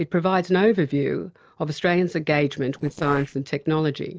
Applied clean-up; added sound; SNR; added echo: neural separator model SepFormer DNS4.